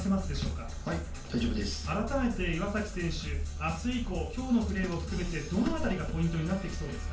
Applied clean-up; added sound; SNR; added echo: none; none; none; reverberation time 0.3 s.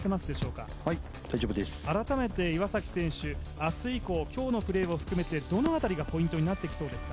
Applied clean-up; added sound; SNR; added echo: none; none; none; none.